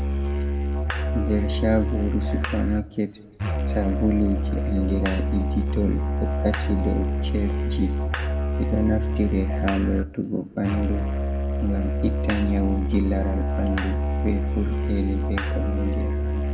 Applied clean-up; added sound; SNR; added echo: none; Musical instrument; -3 dB; reverberation time 1.3 s.